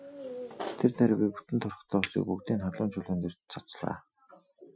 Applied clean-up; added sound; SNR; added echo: classical method Wiener filter.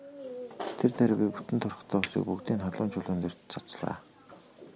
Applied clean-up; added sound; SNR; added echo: none; Chink, clink; 1 dB; none.